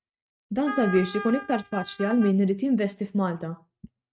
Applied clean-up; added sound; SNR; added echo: neural mask model RNNoise.